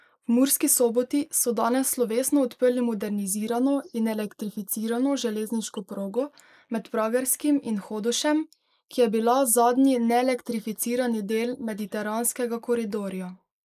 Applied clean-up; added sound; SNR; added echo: neural mask model Resemble Enhance denoiser.